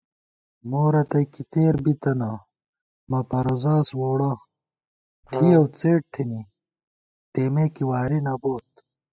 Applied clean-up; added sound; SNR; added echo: classical method spectral subtraction.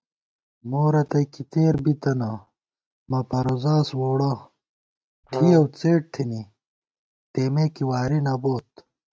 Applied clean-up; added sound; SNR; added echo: neural mask model RNNoise.